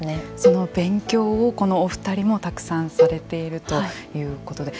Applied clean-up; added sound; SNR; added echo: none; Cowbell; 2 dB; none.